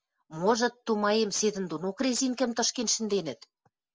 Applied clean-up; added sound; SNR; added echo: none; none; none; none.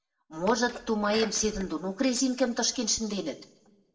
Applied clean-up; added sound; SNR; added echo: none; Sneeze; 15 dB; reverberation time 0.7 s.